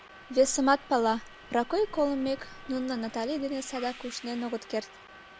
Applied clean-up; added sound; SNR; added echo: none; Livestock, farm animals, working animals + Subway, metro, underground; 17 dB; none.